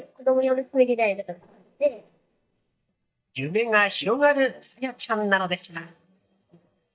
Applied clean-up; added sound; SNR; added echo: neural mask model DeepFilterNet 3.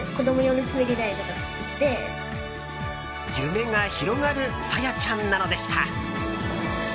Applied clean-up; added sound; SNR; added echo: none; none; none; none.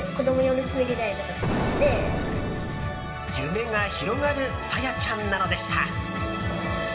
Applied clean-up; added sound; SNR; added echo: none; Explosion; 2 dB; reverberation time 1.6 s.